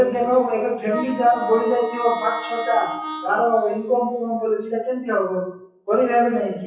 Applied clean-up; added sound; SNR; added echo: classical method WPE with log-MMSE.